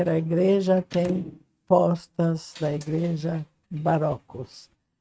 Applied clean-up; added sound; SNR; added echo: neural mask model RNNoise.